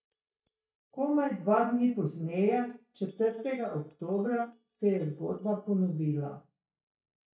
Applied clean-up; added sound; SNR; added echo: neural mask model DeepFilterNet 3.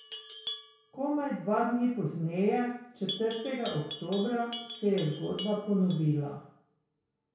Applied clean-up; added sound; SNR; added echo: none; Livestock, farm animals, working animals; 14 dB; reverberation time 0.6 s.